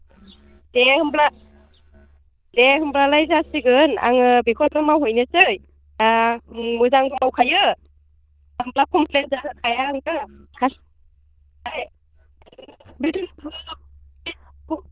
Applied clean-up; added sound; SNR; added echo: neural diffusion model UNIVERSE++.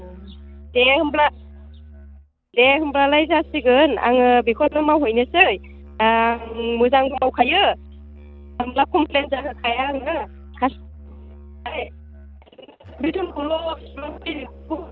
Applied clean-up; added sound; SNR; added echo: none; Musical instrument; 20 dB; none.